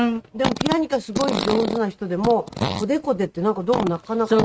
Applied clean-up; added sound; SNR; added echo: neural mask model RNNoise.